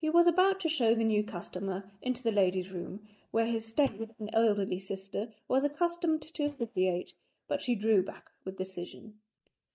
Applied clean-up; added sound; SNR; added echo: neural mask model DeepFilterNet 3.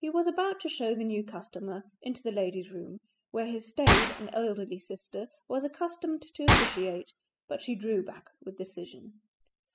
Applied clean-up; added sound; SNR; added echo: classical method spectral subtraction.